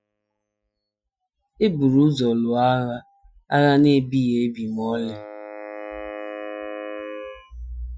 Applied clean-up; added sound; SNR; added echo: classical method Wiener filter.